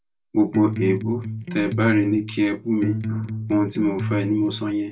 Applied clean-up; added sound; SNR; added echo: none; Electric guitar; 5 dB; reverberation time 0.2 s.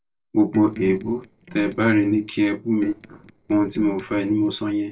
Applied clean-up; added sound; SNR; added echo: neural separator model SepFormer DNS4.